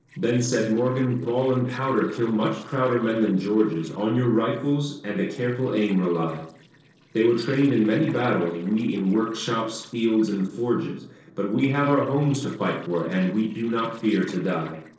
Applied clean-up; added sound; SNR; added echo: neural separator model SepFormer DNS4.